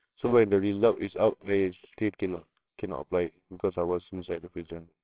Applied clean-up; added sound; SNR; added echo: neural separator model SepFormer WHAMR!.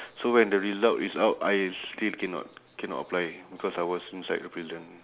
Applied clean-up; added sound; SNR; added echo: none; none; none; none.